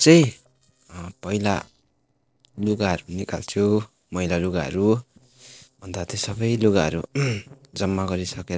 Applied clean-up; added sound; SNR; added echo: neural separator model SepFormer DNS4.